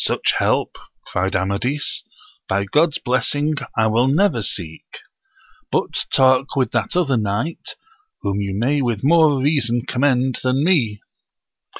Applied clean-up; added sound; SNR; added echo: none; none; none; none.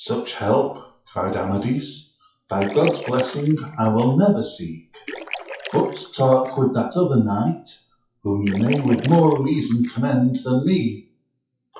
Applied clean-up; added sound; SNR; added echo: classical method WPE with log-MMSE.